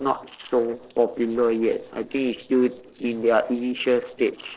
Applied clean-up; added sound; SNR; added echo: neural separator model SepFormer DNS4.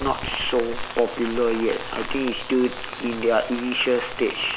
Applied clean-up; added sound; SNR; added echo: none; Rain; 9 dB; none.